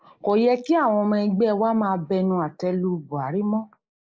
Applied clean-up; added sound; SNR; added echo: neural mask model Resemble Enhance denoiser.